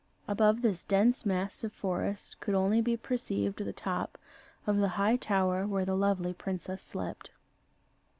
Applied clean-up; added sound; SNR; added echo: none; none; none; none.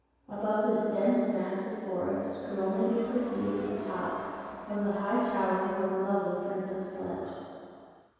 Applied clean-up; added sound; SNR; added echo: none; Crowd; 15 dB; reverberation time 2.2 s.